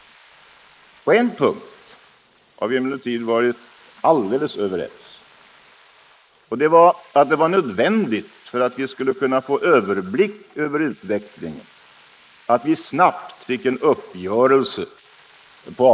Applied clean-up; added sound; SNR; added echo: neural mask model Resemble Enhance denoiser.